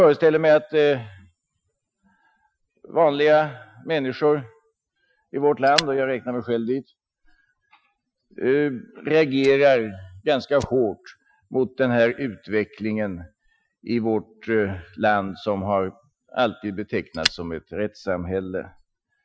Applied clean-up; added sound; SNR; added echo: classical method Wiener filter.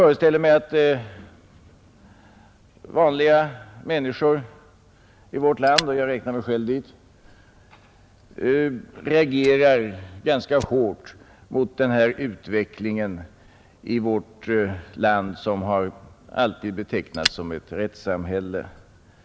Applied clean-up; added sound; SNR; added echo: none; Fire; 17 dB; none.